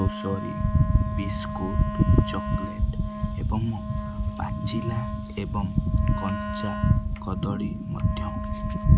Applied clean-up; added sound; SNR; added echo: none; Wind instrument, woodwind instrument; 9 dB; none.